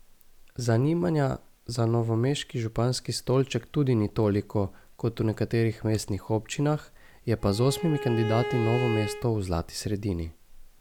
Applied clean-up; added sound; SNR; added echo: none; Bowed string instrument; 7 dB; none.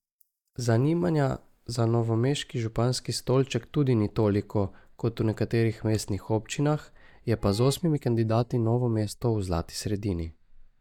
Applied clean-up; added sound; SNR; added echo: neural mask model DeepFilterNet 3.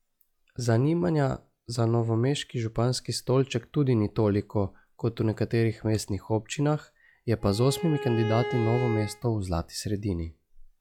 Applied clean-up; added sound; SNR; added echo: classical method log-MMSE.